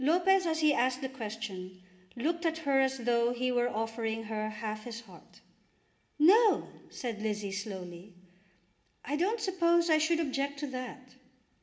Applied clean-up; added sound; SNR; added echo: none; none; none; reverberation time 1.0 s.